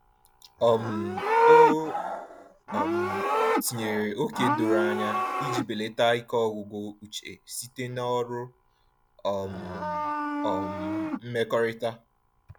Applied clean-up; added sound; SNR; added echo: none; Livestock, farm animals, working animals; -2 dB; none.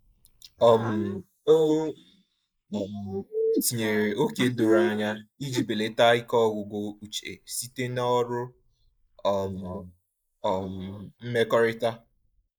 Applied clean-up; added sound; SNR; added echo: neural mask model Resemble Enhance denoiser.